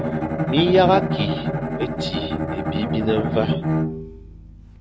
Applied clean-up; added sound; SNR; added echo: none; Bowed string instrument; 0 dB; none.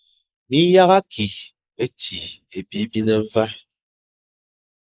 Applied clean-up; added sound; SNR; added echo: neural mask model Resemble Enhance denoiser.